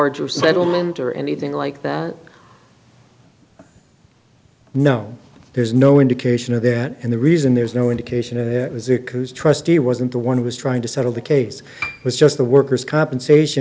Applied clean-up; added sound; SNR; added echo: none; Piano; 17 dB; none.